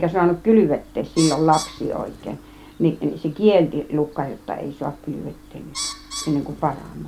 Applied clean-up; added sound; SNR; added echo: none; Bird; 16 dB; none.